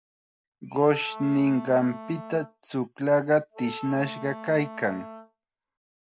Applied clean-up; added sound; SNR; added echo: none; Wind instrument, woodwind instrument; 14 dB; none.